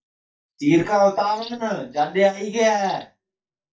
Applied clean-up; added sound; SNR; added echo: neural mask model DeepFilterNet 3.